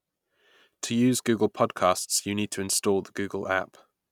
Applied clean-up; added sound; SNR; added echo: none; none; none; none.